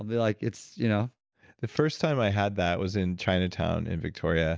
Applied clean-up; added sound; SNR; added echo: none; none; none; none.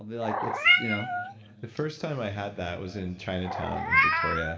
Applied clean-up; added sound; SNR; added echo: none; Meow; -5 dB; reverberation time 2.2 s.